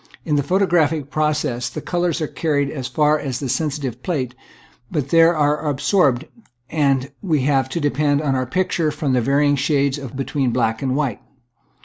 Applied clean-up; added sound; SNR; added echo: none; none; none; none.